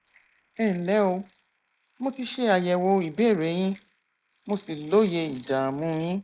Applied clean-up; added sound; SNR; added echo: neural mask model Resemble Enhance denoiser.